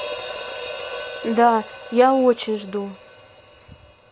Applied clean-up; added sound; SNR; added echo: none; Hi-hat; 12 dB; none.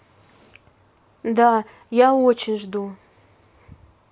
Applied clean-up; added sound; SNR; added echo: none; none; none; none.